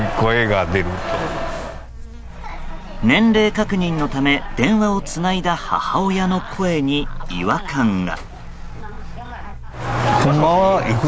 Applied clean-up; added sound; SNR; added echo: none; Buzz; 11 dB; none.